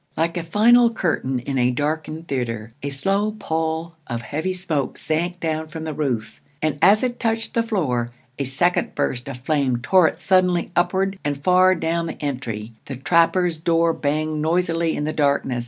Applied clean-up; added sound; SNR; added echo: none; Tambourine; 18 dB; none.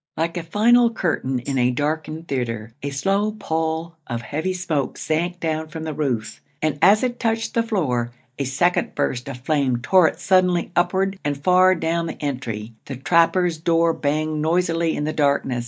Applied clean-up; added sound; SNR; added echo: neural mask model DeepFilterNet 3.